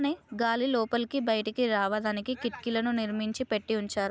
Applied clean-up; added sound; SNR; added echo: none; none; none; none.